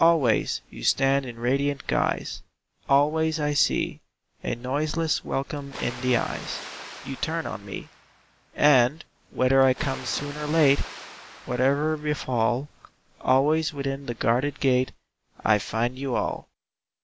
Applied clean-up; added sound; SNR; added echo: none; Water; 19 dB; none.